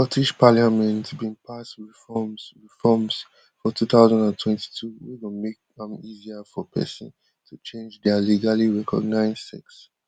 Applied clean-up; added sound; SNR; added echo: none; none; none; none.